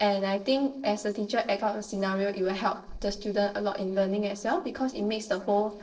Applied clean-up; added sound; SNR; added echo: neural separator model SepFormer DNS4.